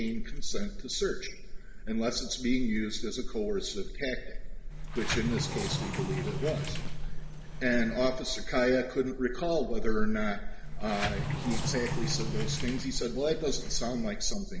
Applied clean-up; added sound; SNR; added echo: none; Sliding door; 6 dB; reverberation time 1.8 s.